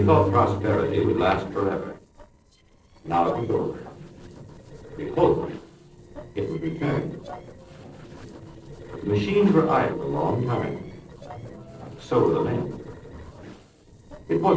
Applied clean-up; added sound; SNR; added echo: neural separator model SepFormer DNS4.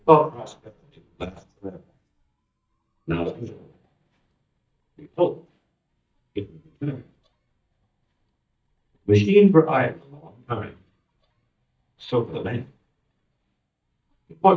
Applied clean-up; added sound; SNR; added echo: neural mask model DeepFilterNet 3.